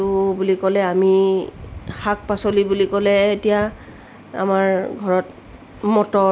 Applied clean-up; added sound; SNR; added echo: none; none; none; none.